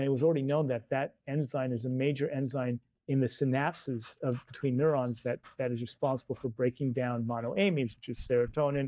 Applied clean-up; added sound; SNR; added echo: neural mask model DeepFilterNet 3.